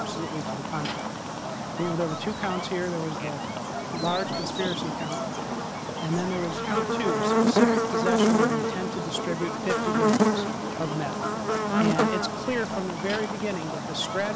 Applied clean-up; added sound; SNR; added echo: none; Buzz; -5 dB; none.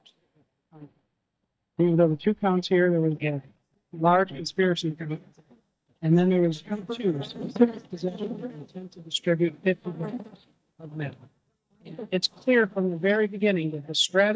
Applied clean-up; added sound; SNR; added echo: neural mask model DeepFilterNet 3.